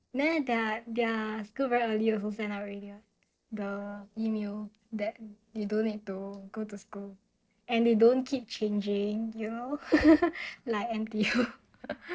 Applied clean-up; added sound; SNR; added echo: neural separator model SepFormer DNS4.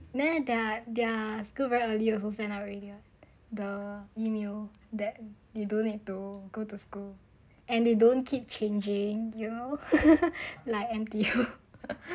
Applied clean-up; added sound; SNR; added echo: none; none; none; none.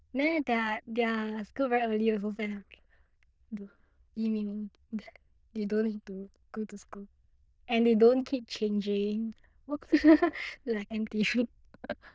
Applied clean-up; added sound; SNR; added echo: neural diffusion model UNIVERSE++.